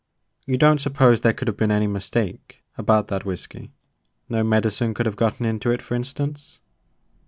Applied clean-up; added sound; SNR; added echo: none; none; none; none.